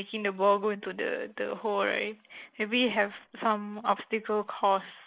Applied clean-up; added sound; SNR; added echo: neural mask model Resemble Enhance denoiser.